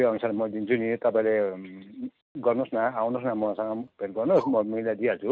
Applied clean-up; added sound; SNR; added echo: neural mask model RNNoise.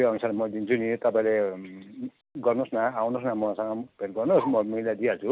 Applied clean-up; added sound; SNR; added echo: none; Bark; 17 dB; none.